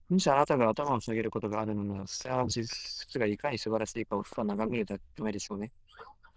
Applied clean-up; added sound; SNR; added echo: neural diffusion model UNIVERSE++.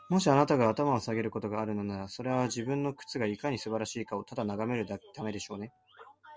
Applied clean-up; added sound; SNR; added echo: none; none; none; none.